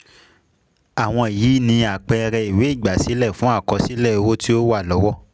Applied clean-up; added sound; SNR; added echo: none; none; none; none.